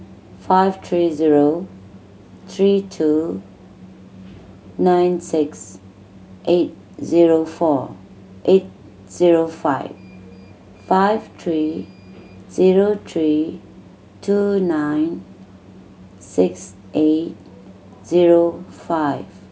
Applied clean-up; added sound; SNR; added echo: none; none; none; none.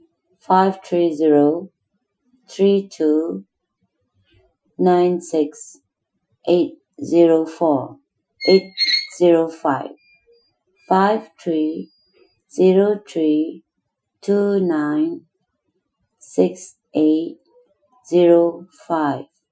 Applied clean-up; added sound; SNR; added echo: classical method Wiener filter.